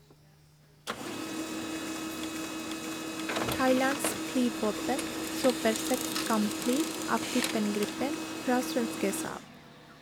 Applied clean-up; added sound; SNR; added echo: none; Printer; 2 dB; none.